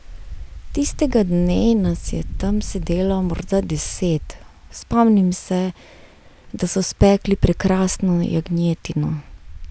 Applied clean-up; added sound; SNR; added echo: none; Wind; 11 dB; none.